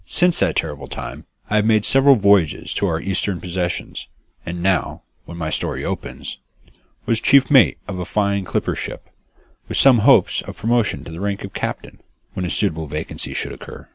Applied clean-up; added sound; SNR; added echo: none; none; none; none.